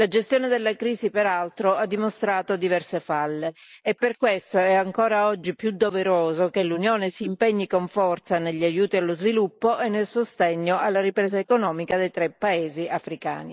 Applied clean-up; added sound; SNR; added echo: neural mask model Resemble Enhance denoiser.